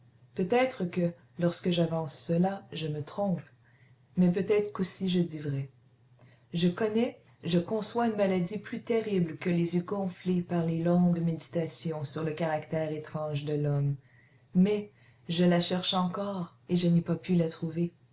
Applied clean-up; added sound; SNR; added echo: none; none; none; none.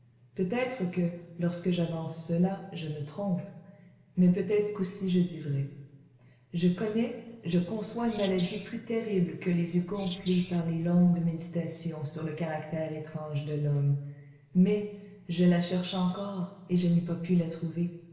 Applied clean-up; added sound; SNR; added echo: none; Wild animals; 18 dB; reverberation time 1.3 s.